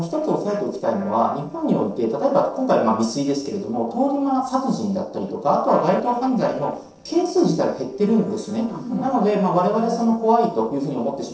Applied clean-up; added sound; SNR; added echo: neural separator model SepFormer DNS4.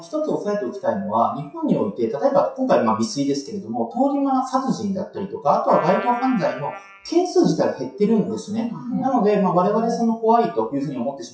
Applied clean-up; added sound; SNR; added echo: classical method WPE with log-MMSE.